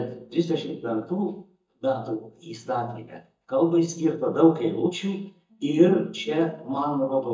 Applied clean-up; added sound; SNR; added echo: neural mask model DeepFilterNet 3.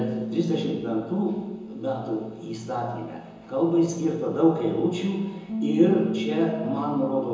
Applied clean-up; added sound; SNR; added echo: none; Bass guitar; 9 dB; reverberation time 0.7 s.